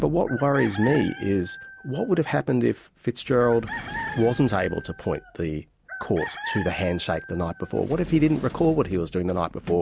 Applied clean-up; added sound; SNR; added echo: none; Chicken, rooster + Sliding door; 13 dB; none.